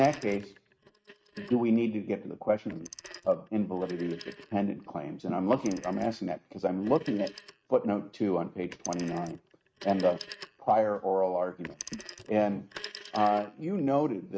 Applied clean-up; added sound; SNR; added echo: neural mask model RNNoise.